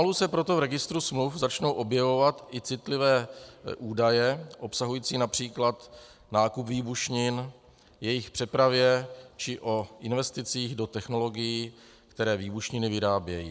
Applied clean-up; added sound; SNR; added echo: none; none; none; none.